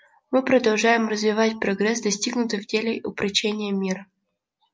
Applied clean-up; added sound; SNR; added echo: none; none; none; none.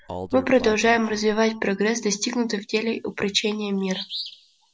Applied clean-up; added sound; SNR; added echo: none; Bird vocalization, bird call, bird song; 16 dB; none.